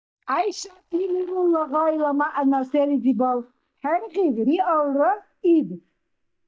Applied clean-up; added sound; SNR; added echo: neural mask model DeepFilterNet 3.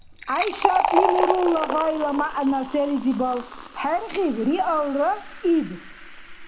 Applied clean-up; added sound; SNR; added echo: none; Fill (with liquid); 5 dB; reverberation time 1.0 s.